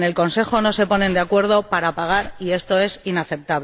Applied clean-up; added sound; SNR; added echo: none; Liquid; 18 dB; none.